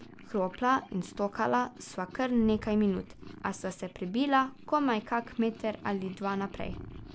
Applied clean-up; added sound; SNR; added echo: none; Purr + Boom; 17 dB; none.